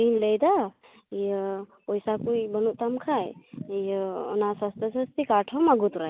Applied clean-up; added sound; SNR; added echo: none; none; none; none.